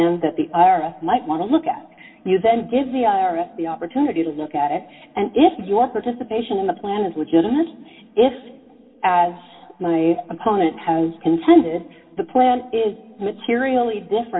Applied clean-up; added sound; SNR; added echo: none; none; none; reverberation time 2.2 s.